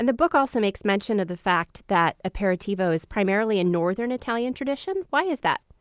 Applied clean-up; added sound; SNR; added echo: none; none; none; none.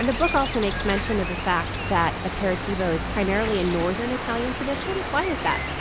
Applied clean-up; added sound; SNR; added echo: none; Cricket; 4 dB; none.